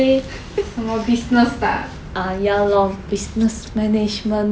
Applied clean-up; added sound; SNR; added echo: none; none; none; none.